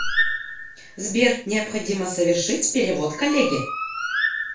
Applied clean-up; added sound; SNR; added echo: none; Bird; 6 dB; reverberation time 0.3 s.